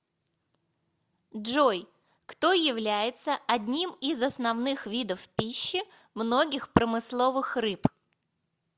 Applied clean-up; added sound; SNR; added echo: none; none; none; none.